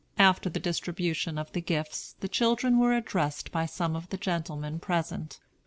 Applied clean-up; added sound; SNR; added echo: none; none; none; none.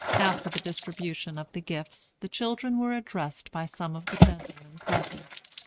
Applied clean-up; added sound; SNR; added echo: neural mask model RNNoise.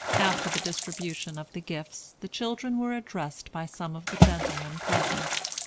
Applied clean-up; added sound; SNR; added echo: none; Water / Splash, splatter; -3 dB; none.